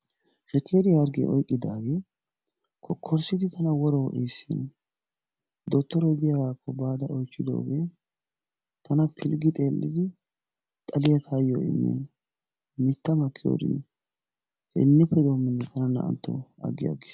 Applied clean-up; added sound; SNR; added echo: none; none; none; none.